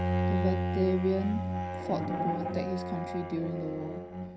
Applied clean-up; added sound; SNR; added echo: none; Bowed string instrument; -1 dB; reverberation time 0.4 s.